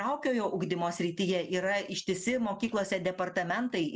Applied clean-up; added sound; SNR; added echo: none; none; none; none.